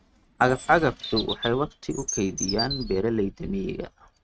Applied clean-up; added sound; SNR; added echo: neural mask model RNNoise.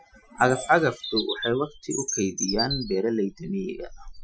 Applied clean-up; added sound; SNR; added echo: classical method Wiener filter.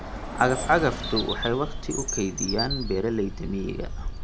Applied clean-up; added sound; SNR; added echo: none; Bird vocalization, bird call, bird song + Bus; 4 dB; none.